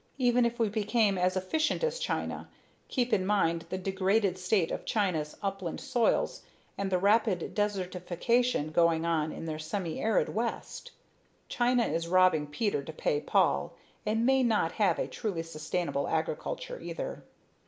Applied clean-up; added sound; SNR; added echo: none; none; none; none.